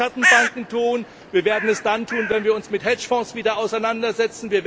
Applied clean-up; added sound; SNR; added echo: none; Bird; 4 dB; none.